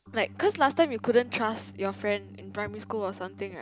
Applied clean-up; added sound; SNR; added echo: none; Organ; 18 dB; none.